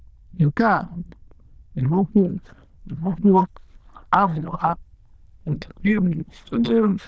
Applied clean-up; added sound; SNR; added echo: neural diffusion model UNIVERSE++.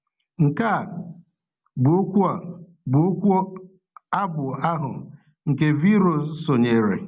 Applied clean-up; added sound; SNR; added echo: none; none; none; none.